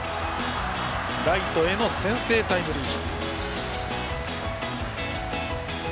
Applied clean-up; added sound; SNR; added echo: none; none; none; none.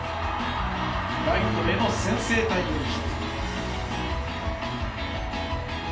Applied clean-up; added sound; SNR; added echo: none; Piano; 11 dB; reverberation time 0.3 s.